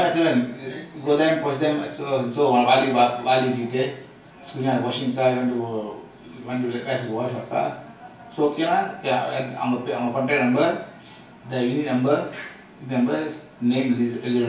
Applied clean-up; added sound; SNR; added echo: none; none; none; reverberation time 0.2 s.